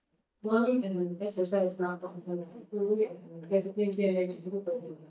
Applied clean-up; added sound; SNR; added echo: neural mask model DeepFilterNet 3.